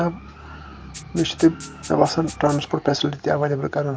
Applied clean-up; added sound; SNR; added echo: none; Rattle (instrument); 18 dB; none.